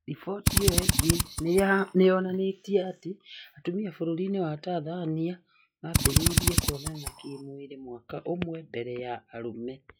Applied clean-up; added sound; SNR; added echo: classical method log-MMSE.